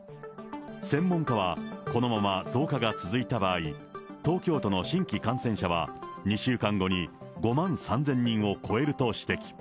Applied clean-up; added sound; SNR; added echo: none; none; none; none.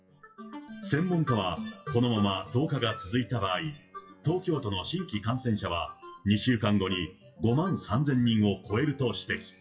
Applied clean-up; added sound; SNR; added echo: classical method WPE with log-MMSE.